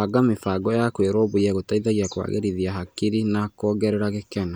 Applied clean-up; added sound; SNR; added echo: none; none; none; none.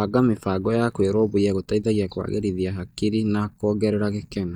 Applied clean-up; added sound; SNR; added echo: neural mask model DeepFilterNet 3.